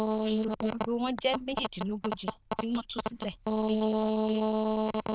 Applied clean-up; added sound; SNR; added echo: neural diffusion model UNIVERSE++.